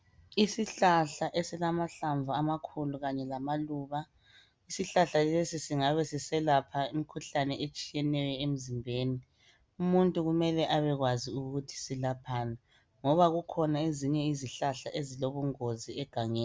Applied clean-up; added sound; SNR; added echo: none; none; none; none.